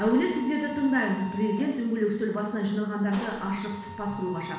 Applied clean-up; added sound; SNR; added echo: none; Mechanisms; 15 dB; reverberation time 1.1 s.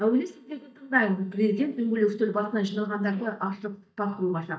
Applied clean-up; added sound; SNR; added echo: neural mask model DeepFilterNet 3.